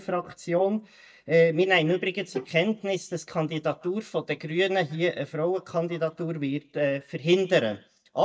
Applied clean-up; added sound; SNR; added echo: neural mask model DeepFilterNet 3.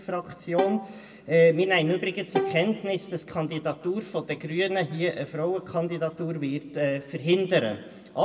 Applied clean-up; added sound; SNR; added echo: none; Bowed string instrument; 6 dB; reverberation time 1.1 s.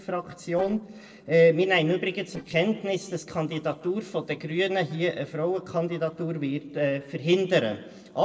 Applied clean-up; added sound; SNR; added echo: neural separator model SepFormer DNS4.